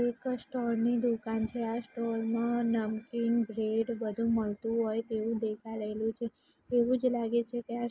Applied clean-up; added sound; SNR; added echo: none; none; none; none.